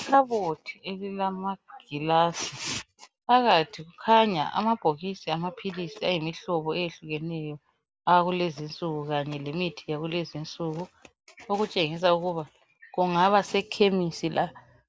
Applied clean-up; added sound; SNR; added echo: none; none; none; none.